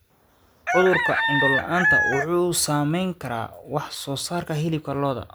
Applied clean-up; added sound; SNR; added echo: none; Chicken, rooster; -1 dB; none.